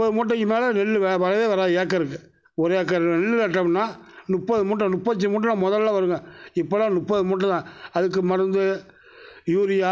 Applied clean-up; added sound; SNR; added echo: none; none; none; none.